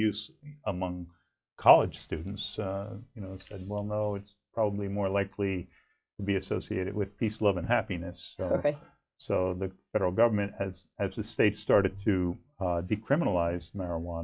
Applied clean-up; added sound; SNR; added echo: classical method log-MMSE.